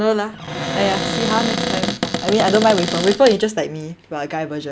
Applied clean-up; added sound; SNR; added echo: none; Cupboard open or close; 3 dB; none.